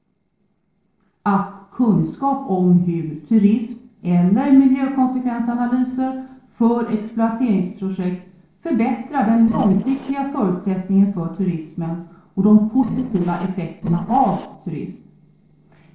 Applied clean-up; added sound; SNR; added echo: neural separator model SepFormer DNS4.